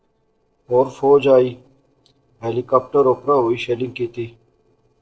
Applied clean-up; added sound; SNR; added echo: neural separator model SepFormer DNS4.